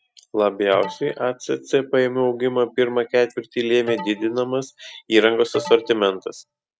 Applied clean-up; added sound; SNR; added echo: neural mask model RNNoise.